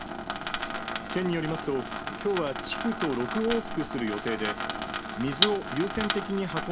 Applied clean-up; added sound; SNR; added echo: none; Sink (filling or washing) / Water tap, faucet; 1 dB; none.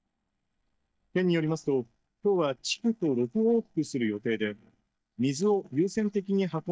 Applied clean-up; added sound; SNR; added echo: neural mask model DeepFilterNet 3.